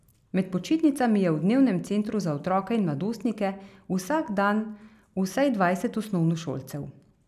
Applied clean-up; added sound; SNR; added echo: none; none; none; none.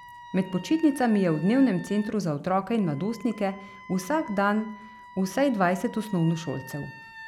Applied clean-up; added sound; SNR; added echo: none; Wind instrument, woodwind instrument; 19 dB; none.